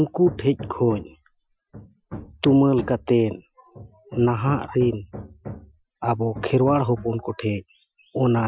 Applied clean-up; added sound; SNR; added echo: classical method Wiener filter.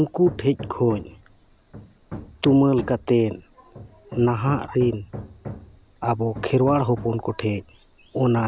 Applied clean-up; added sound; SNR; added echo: none; Hammer; 16 dB; none.